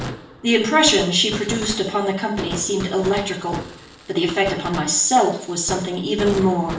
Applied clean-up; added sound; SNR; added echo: none; Fireworks; 12 dB; reverberation time 0.6 s.